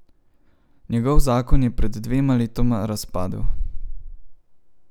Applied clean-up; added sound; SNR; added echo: none; none; none; none.